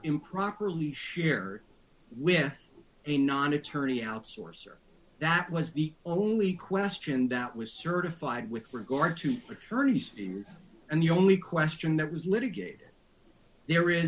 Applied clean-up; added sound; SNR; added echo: none; none; none; none.